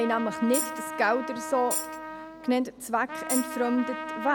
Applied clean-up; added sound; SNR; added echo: none; Tambourine + Trumpet; 6 dB; none.